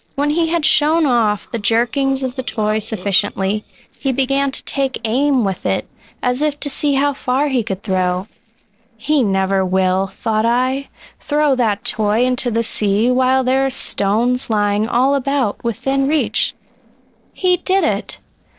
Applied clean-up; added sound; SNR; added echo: neural separator model SepFormer DNS4.